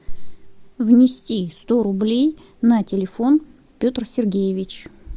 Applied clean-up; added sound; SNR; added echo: none; none; none; none.